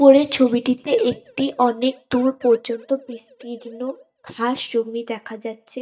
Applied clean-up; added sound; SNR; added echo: neural mask model DeepFilterNet 3.